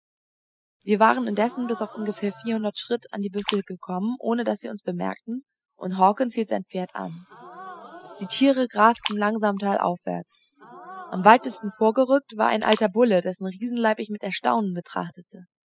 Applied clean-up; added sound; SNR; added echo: classical method spectral subtraction.